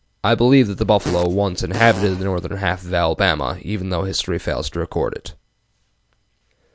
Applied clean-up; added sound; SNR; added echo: none; Fart; 12 dB; none.